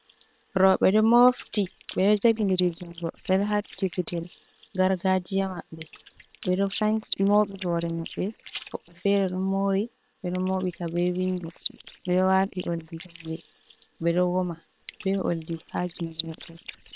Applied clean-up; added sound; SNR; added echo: neural separator model SepFormer WHAM!.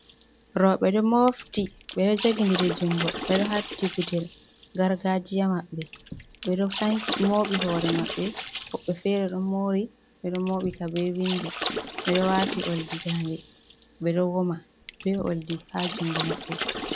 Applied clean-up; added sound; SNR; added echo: none; Water / Splash, splatter; 9 dB; none.